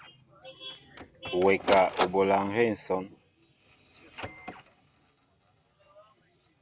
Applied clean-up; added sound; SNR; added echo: none; Printer; 10 dB; none.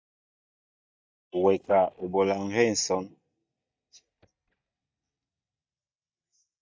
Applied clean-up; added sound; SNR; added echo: neural mask model DeepFilterNet 3.